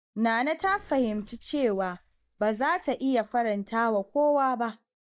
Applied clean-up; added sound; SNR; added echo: neural mask model DeepFilterNet 3.